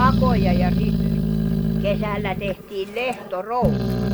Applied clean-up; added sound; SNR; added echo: none; Growling; -5 dB; none.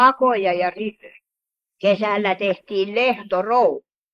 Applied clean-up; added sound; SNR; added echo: neural mask model Resemble Enhance denoiser.